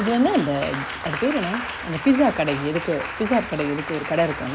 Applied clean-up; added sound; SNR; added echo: none; Applause; 9 dB; none.